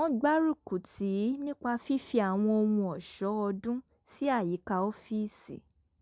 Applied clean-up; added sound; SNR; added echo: none; none; none; none.